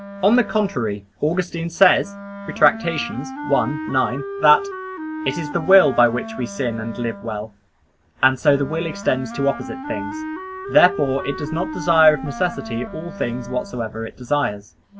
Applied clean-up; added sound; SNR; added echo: none; Wind instrument, woodwind instrument; 11 dB; none.